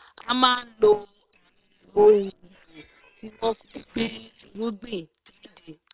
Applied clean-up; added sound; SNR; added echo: neural separator model SepFormer WHAM!.